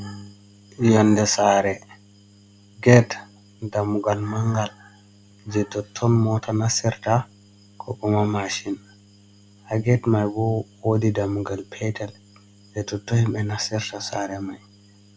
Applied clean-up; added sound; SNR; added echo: none; none; none; none.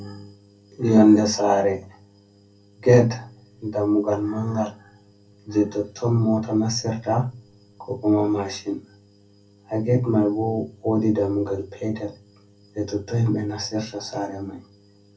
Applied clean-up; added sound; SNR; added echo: none; none; none; reverberation time 0.3 s.